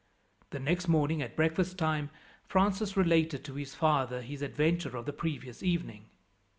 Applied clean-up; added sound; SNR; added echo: none; none; none; none.